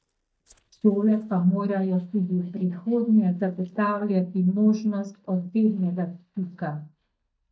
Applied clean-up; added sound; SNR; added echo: neural mask model DeepFilterNet 3.